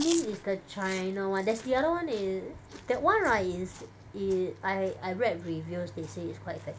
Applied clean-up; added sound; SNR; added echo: none; Chewing, mastication; 17 dB; none.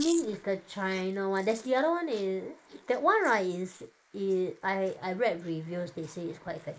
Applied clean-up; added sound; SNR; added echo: neural mask model Resemble Enhance denoiser.